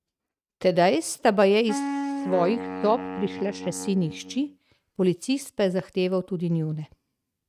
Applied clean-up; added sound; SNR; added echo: neural mask model RNNoise.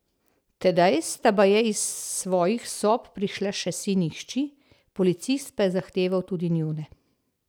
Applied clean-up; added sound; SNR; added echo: none; none; none; none.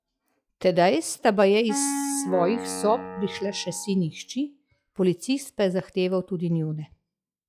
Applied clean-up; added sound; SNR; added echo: classical method log-MMSE.